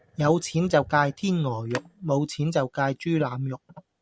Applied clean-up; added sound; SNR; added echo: none; Telephone; 17 dB; none.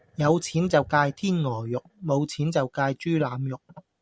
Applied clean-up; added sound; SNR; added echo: none; none; none; none.